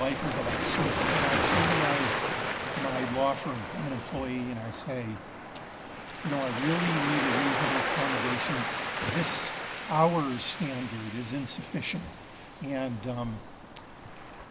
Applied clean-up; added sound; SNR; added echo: none; Waves, surf; 0 dB; none.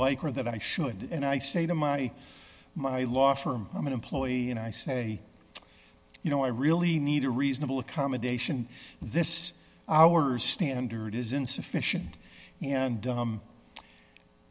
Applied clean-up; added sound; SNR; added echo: none; none; none; none.